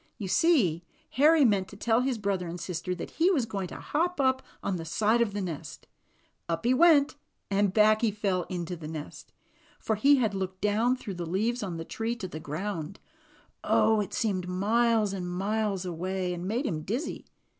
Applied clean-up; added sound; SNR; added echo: none; none; none; none.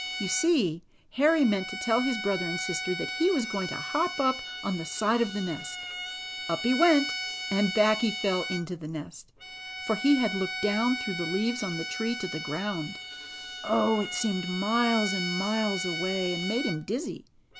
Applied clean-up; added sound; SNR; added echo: none; Bowed string instrument; 7 dB; none.